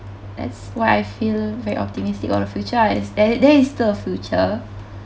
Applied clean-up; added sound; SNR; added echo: none; none; none; none.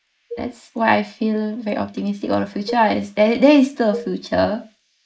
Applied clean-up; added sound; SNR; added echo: neural mask model Resemble Enhance denoiser.